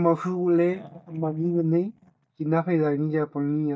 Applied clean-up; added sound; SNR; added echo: neural mask model DeepFilterNet 3.